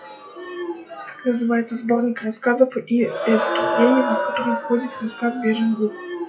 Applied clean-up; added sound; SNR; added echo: classical method WPE with log-MMSE.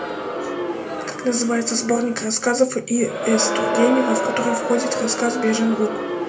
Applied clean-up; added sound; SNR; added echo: none; Crowd; 4 dB; reverberation time 0.3 s.